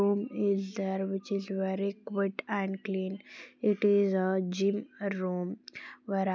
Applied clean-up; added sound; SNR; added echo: none; none; none; none.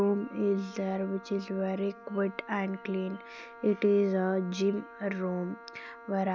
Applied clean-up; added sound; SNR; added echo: none; Wind instrument, woodwind instrument; 18 dB; none.